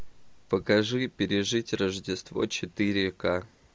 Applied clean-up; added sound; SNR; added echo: none; none; none; none.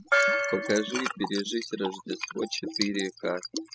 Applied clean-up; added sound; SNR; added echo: classical method spectral subtraction.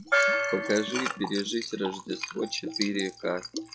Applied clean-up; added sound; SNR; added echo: classical method log-MMSE.